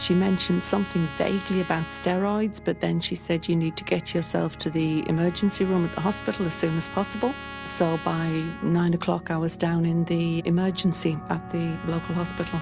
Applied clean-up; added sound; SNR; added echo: none; Trumpet; 16 dB; none.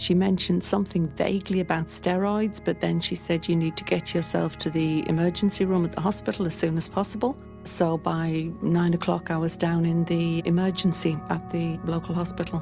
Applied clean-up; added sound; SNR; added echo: none; none; none; none.